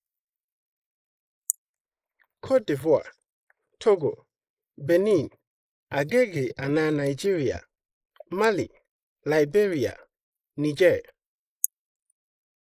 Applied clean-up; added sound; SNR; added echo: neural mask model Resemble Enhance denoiser.